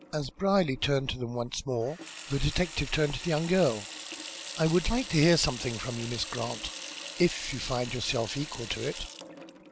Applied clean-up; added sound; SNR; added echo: none; Sink (filling or washing) / Water tap, faucet; 12 dB; none.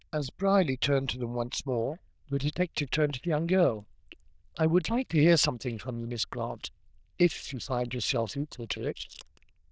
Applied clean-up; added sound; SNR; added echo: neural diffusion model UNIVERSE++.